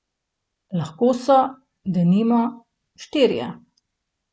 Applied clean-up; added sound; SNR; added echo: none; none; none; none.